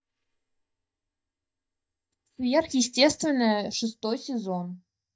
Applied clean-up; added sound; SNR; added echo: neural mask model DeepFilterNet 3.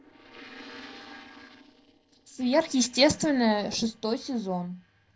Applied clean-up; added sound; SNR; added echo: neural separator model SepFormer DNS4.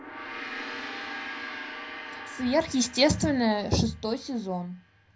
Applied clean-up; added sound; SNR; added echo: none; Gong; 11 dB; reverberation time 0.4 s.